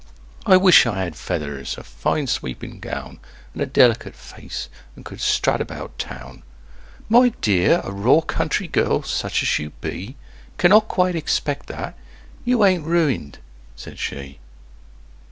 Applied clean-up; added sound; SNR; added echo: none; none; none; none.